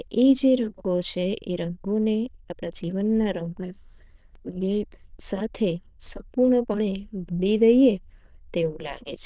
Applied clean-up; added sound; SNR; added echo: neural diffusion model UNIVERSE++.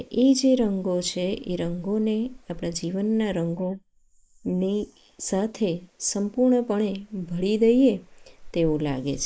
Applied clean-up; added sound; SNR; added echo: neural mask model Resemble Enhance denoiser.